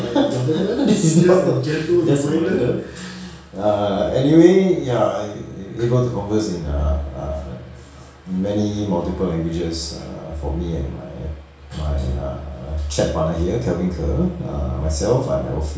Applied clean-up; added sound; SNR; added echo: none; none; none; reverberation time 0.6 s.